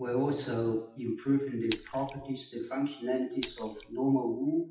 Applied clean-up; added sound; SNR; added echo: classical method WPE with log-MMSE.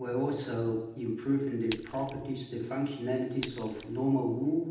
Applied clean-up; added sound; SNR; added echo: none; Splash, splatter; 16 dB; reverberation time 0.8 s.